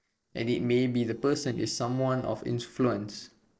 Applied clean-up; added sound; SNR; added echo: neural separator model SepFormer DNS4.